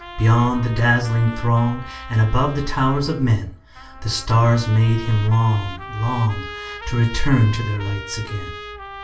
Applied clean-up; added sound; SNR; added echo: none; Trumpet; 16 dB; reverberation time 0.3 s.